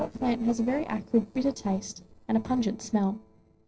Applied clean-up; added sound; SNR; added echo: neural separator model SepFormer DNS4.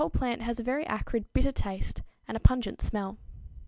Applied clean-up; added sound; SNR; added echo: none; none; none; none.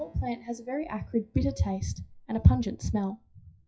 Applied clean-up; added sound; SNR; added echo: classical method WPE with log-MMSE.